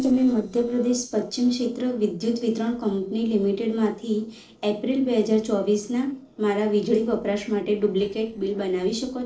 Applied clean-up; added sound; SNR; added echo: neural separator model SepFormer DNS4.